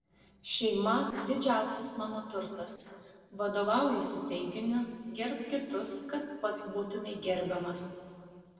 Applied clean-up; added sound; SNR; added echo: neural separator model SepFormer DNS4.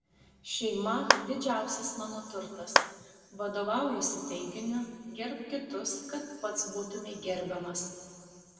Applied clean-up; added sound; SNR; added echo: none; Clapping; -3 dB; reverberation time 2.2 s.